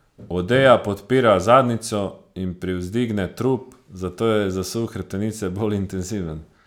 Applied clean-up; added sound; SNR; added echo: none; none; none; none.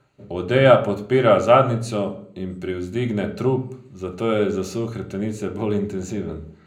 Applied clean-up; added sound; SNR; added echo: none; none; none; reverberation time 0.5 s.